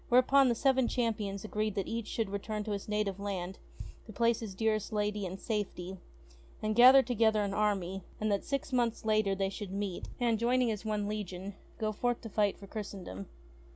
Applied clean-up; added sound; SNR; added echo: none; Bass drum; 18 dB; none.